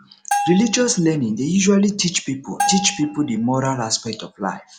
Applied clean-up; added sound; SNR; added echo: none; Bell; 8 dB; none.